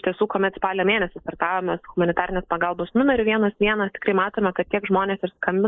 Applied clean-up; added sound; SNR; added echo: neural mask model Resemble Enhance denoiser.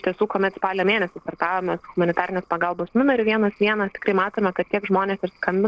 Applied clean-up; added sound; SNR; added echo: neural separator model SepFormer DNS4.